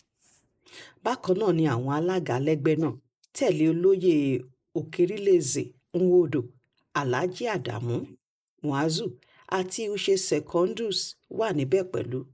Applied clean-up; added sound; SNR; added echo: neural mask model Resemble Enhance denoiser.